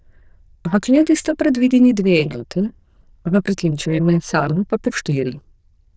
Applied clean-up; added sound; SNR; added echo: neural diffusion model UNIVERSE++.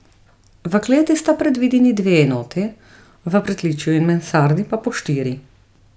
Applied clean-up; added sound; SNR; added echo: none; none; none; none.